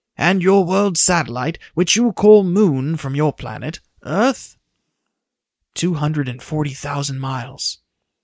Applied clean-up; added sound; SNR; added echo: none; none; none; none.